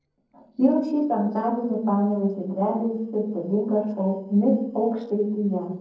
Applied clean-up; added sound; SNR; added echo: neural separator model SepFormer DNS4.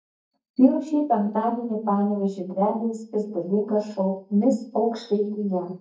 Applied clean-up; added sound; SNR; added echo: neural mask model DeepFilterNet 3.